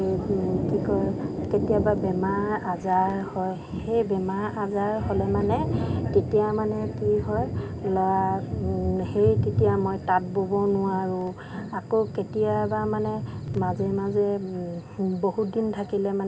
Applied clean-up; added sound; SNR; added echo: none; Thunder; 5 dB; reverberation time 0.3 s.